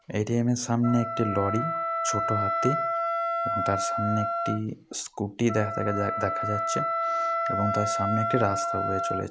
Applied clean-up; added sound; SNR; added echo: none; Wind instrument, woodwind instrument; 0 dB; none.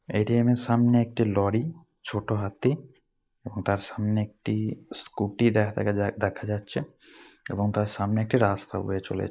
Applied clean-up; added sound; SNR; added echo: neural mask model Resemble Enhance denoiser.